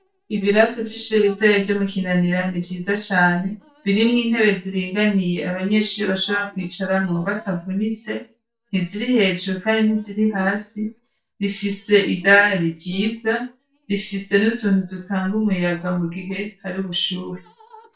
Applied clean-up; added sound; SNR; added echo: neural mask model DeepFilterNet 3.